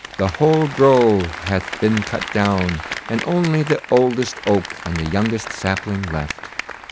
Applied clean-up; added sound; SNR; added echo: none; Applause; 11 dB; none.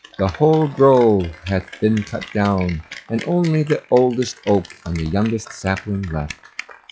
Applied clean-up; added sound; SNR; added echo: classical method log-MMSE.